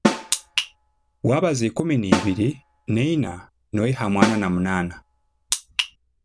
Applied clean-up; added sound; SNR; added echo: none; Snare drum; 5 dB; none.